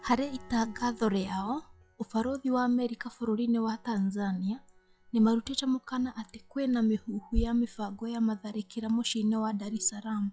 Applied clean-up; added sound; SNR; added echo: classical method log-MMSE.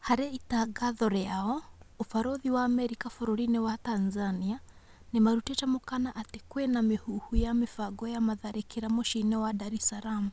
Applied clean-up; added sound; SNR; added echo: none; none; none; none.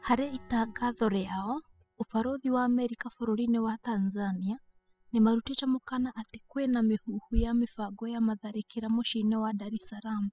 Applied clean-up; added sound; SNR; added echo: classical method spectral subtraction.